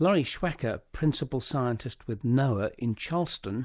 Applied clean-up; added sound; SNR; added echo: none; none; none; none.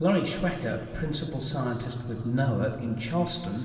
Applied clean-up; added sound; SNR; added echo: none; none; none; reverberation time 2.6 s.